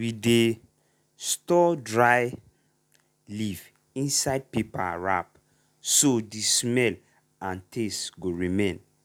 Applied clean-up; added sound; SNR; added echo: none; none; none; none.